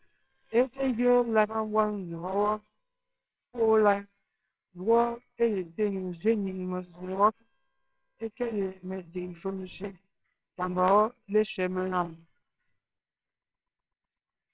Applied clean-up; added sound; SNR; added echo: neural separator model SepFormer WHAMR!.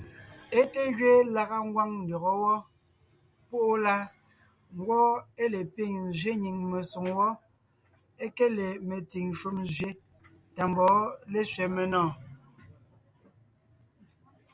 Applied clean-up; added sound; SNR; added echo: none; none; none; none.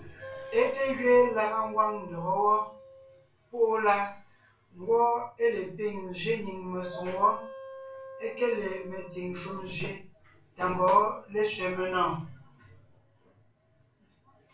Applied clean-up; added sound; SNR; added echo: none; Wind instrument, woodwind instrument; 15 dB; reverberation time 0.3 s.